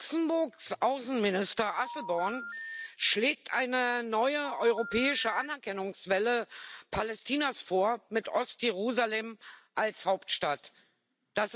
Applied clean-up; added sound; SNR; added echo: none; Telephone; 11 dB; none.